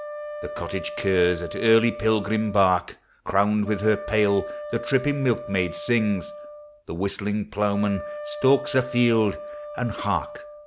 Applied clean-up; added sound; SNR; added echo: none; Wind instrument, woodwind instrument; 12 dB; none.